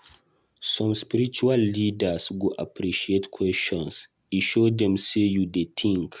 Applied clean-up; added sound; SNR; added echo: none; none; none; none.